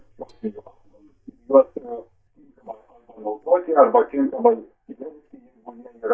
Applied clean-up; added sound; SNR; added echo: neural mask model DeepFilterNet 3.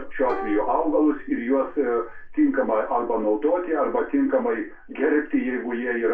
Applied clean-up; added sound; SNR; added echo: none; Plucked string instrument; 14 dB; reverberation time 0.3 s.